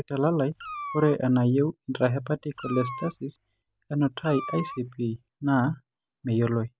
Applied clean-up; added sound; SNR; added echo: none; Meow; 14 dB; none.